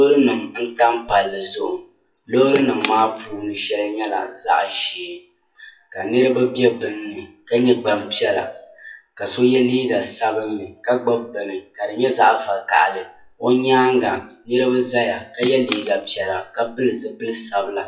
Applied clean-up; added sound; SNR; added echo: classical method WPE with log-MMSE.